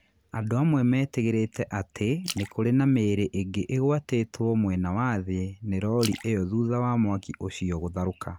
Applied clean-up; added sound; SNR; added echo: none; Splash, splatter; 18 dB; none.